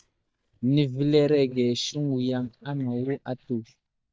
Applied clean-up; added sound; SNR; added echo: neural mask model DeepFilterNet 3.